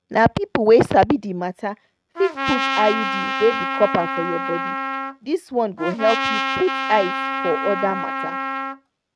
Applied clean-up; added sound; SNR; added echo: neural mask model RNNoise.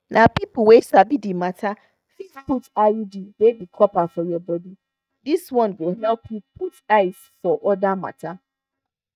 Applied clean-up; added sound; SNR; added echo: neural mask model DeepFilterNet 3.